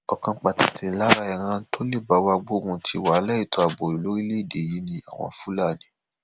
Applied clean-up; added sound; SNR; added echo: none; none; none; none.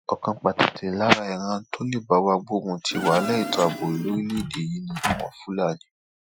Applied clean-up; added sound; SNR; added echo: classical method Wiener filter.